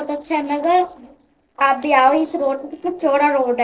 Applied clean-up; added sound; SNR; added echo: neural separator model SepFormer DNS4.